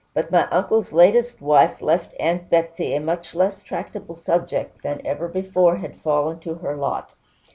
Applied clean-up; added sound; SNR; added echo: none; none; none; none.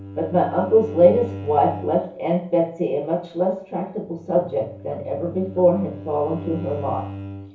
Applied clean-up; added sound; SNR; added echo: none; Bowed string instrument; 13 dB; reverberation time 0.7 s.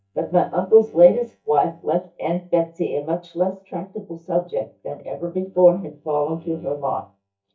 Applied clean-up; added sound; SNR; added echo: neural mask model DeepFilterNet 3.